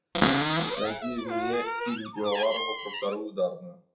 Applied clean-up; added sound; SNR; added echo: classical method WPE with log-MMSE.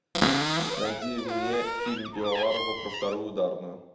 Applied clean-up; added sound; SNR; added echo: none; Cupboard open or close; -2 dB; reverberation time 0.8 s.